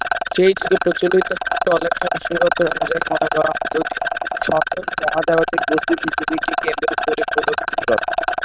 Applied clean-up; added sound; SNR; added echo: neural diffusion model UNIVERSE++.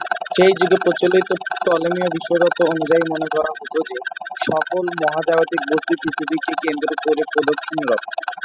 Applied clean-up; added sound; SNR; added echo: classical method spectral subtraction.